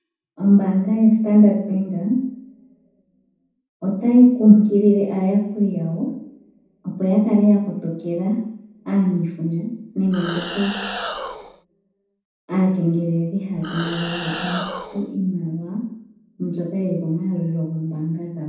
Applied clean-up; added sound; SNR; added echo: none; Animal; 10 dB; reverberation time 0.9 s.